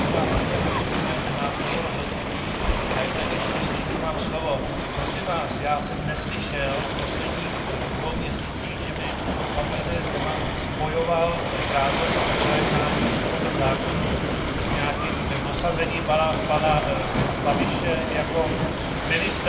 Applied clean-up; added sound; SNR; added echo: none; Waves, surf; -3 dB; reverberation time 1.5 s.